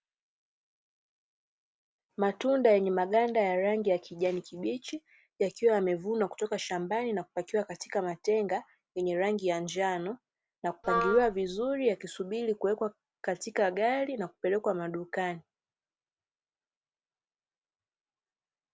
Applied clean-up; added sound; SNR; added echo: none; Wind instrument, woodwind instrument; 2 dB; none.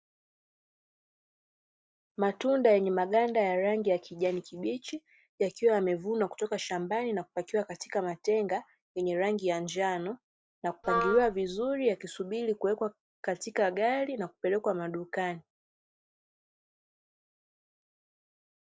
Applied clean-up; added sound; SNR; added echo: neural mask model DeepFilterNet 3.